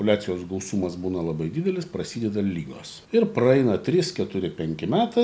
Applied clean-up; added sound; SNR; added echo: none; none; none; none.